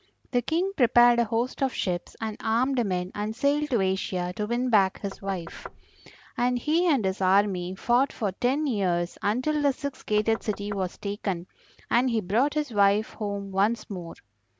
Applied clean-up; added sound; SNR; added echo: none; Knock; 18 dB; none.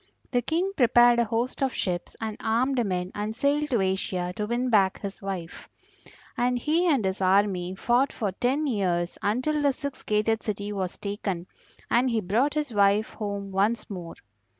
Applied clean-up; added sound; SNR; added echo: none; none; none; none.